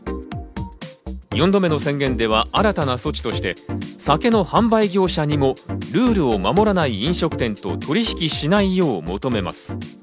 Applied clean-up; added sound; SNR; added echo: none; none; none; none.